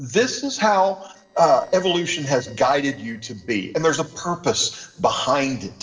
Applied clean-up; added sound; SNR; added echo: neural separator model SepFormer DNS4.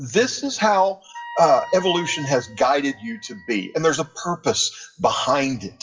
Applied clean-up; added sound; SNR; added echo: classical method WPE with log-MMSE.